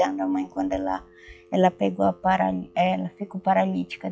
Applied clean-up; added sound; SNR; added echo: classical method log-MMSE.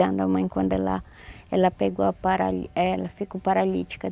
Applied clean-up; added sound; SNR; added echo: none; none; none; none.